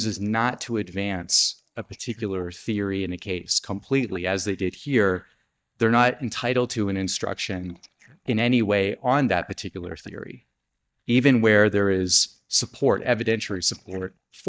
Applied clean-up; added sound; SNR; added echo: neural mask model DeepFilterNet 3.